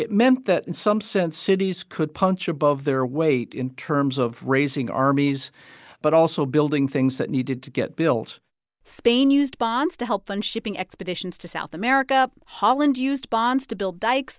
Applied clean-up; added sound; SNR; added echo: none; none; none; none.